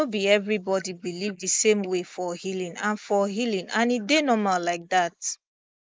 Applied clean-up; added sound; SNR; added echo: neural mask model Resemble Enhance denoiser.